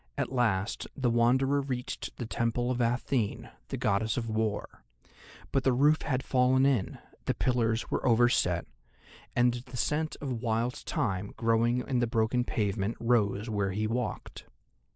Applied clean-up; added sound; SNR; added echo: neural mask model Resemble Enhance denoiser.